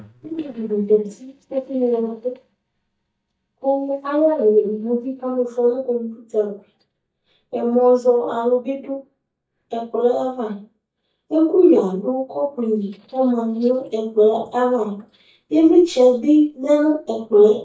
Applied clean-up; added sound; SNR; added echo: neural mask model DeepFilterNet 3.